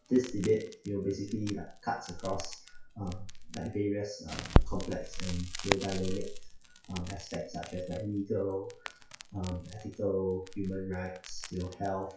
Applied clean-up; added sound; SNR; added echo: classical method WPE with log-MMSE.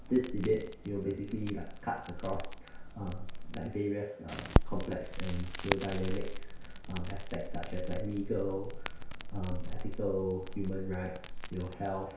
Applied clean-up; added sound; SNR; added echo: none; Crackle; -1 dB; reverberation time 0.6 s.